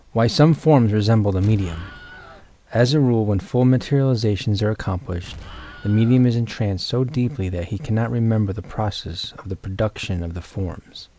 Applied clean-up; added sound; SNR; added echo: none; Explosion; 18 dB; none.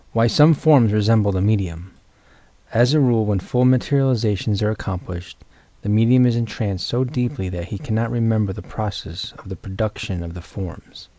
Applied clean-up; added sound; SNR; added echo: none; none; none; none.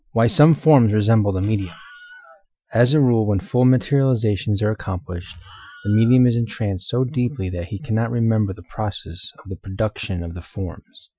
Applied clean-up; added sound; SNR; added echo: classical method Wiener filter.